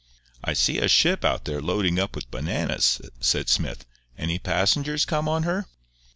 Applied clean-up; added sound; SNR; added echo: none; none; none; none.